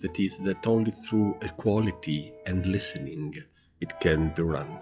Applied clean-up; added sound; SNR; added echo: classical method log-MMSE.